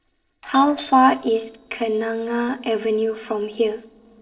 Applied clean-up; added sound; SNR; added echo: neural separator model SepFormer DNS4.